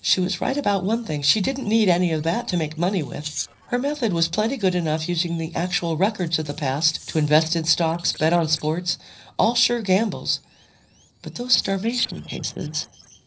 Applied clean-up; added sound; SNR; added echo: neural separator model SepFormer DNS4.